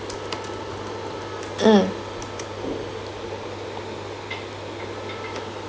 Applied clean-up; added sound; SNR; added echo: none; Trumpet; 19 dB; none.